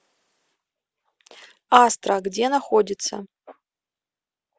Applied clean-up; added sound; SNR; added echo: none; none; none; none.